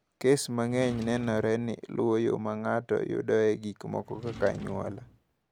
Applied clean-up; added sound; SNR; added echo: none; Drawer open or close; 16 dB; none.